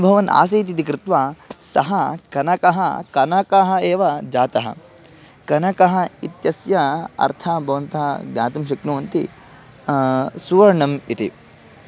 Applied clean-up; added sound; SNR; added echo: none; none; none; none.